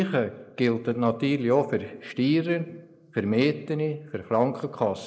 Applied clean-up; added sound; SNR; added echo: neural mask model Resemble Enhance denoiser.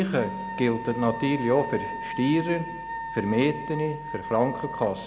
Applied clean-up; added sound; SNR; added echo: none; Wind instrument, woodwind instrument; 9 dB; none.